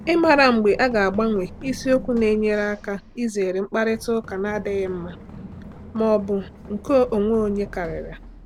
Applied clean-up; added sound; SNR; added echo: none; Run; 16 dB; none.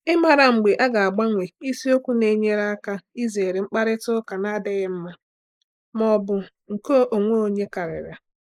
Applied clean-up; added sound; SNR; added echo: neural mask model Resemble Enhance denoiser.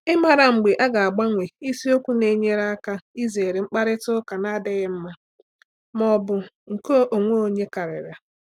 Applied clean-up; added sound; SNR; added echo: none; none; none; none.